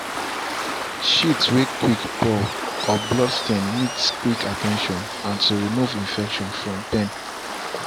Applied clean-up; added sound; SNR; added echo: none; Waves, surf; 5 dB; none.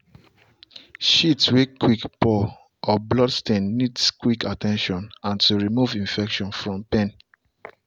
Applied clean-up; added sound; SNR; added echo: none; none; none; none.